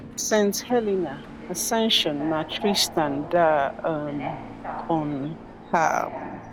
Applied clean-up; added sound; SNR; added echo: none; Subway, metro, underground; 11 dB; none.